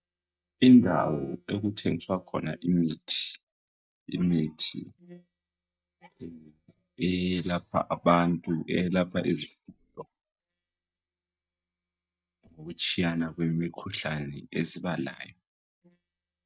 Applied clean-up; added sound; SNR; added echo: neural mask model DeepFilterNet 3.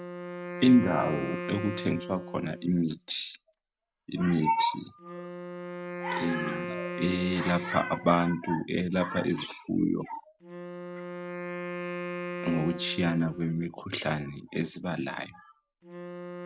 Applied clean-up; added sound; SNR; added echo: none; Wind instrument, woodwind instrument; 10 dB; none.